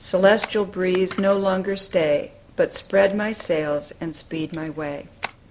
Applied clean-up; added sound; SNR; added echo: none; Camera; 19 dB; none.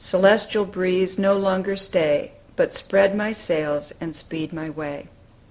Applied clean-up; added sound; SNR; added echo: none; none; none; none.